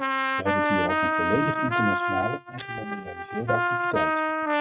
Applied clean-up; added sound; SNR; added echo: neural mask model RNNoise.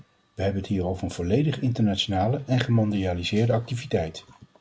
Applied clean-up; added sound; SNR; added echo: none; none; none; none.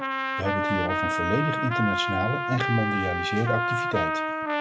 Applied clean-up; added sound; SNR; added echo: none; Trumpet; -1 dB; none.